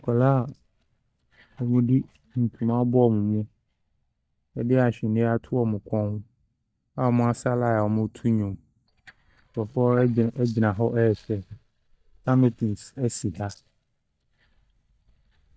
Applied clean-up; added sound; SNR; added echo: neural mask model DeepFilterNet 3.